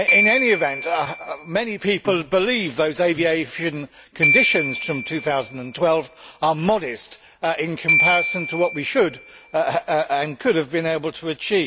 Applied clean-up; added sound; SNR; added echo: none; Glockenspiel; 3 dB; none.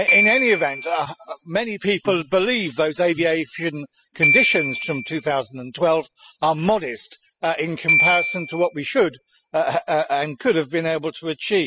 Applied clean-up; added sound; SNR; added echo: classical method spectral subtraction.